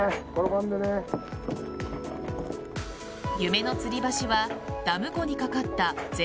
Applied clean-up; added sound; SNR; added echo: none; Purr; 20 dB; none.